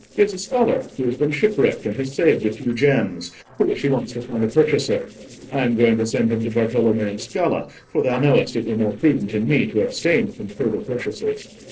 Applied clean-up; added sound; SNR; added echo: neural separator model SepFormer DNS4.